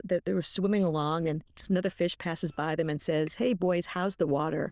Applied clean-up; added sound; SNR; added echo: neural diffusion model UNIVERSE++.